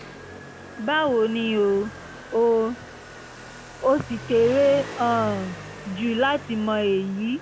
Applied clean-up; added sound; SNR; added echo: none; Motorcycle; 14 dB; none.